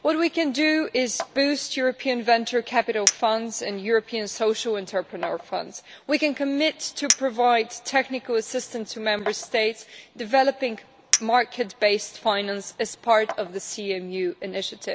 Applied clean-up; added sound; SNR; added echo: none; Chink, clink; 10 dB; none.